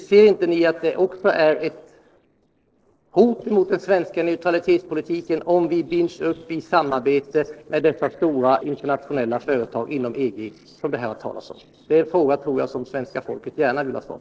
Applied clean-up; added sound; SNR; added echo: neural separator model SepFormer DNS4.